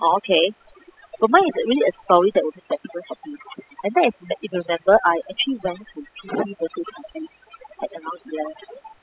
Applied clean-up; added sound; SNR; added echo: classical method spectral subtraction.